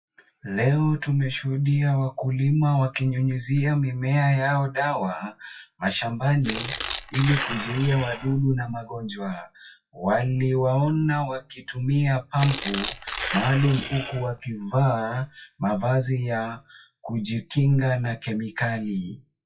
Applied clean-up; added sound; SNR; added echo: classical method WPE with log-MMSE.